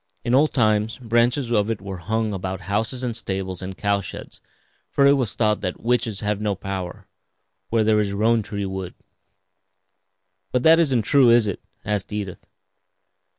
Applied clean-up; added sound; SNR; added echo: none; none; none; none.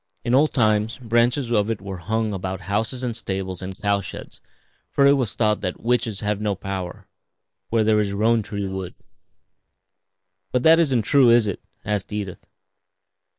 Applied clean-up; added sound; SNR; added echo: neural mask model Resemble Enhance denoiser.